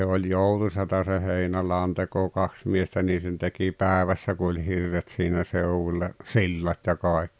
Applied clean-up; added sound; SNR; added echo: none; none; none; none.